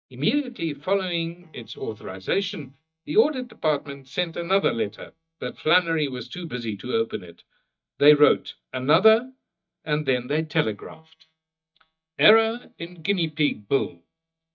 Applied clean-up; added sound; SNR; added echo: neural mask model DeepFilterNet 3.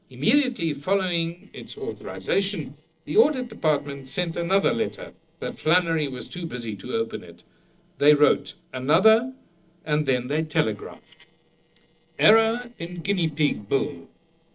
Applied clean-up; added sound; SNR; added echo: neural separator model SepFormer DNS4.